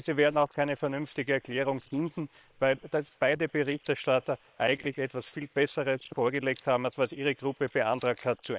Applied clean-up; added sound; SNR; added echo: neural separator model SepFormer WHAM!.